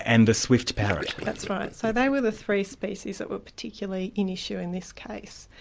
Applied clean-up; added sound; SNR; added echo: none; Gurgling / Liquid; 12 dB; none.